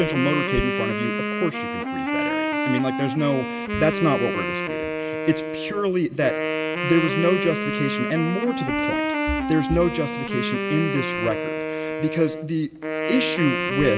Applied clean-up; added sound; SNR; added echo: none; Wind instrument, woodwind instrument; 1 dB; none.